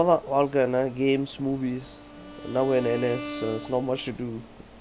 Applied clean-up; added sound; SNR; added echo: none; Bowed string instrument; 15 dB; none.